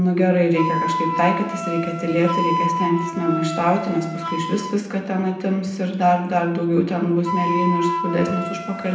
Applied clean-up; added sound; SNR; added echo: none; Wind instrument, woodwind instrument; 6 dB; reverberation time 0.7 s.